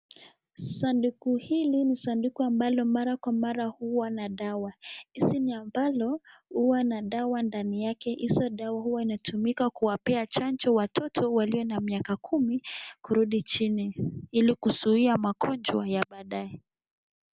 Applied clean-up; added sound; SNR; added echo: none; none; none; none.